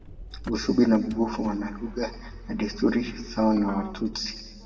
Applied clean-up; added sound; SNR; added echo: none; Motor vehicle (road); 14 dB; reverberation time 1.7 s.